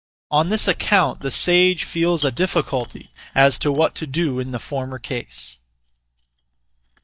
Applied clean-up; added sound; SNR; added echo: neural mask model DeepFilterNet 3.